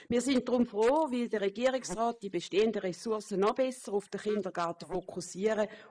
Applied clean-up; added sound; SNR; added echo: neural mask model Resemble Enhance denoiser.